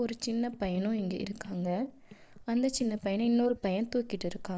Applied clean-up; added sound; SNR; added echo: neural mask model Resemble Enhance denoiser.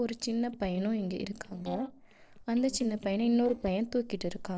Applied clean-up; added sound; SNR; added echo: neural separator model SepFormer DNS4.